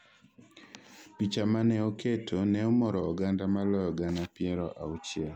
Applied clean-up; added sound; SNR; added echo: none; none; none; none.